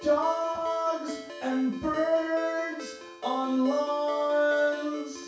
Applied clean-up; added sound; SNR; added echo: none; Ringtone; 14 dB; reverberation time 0.7 s.